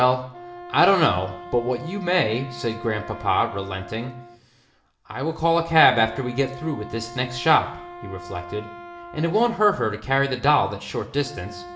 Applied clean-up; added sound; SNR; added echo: none; Wind instrument, woodwind instrument; 16 dB; reverberation time 0.6 s.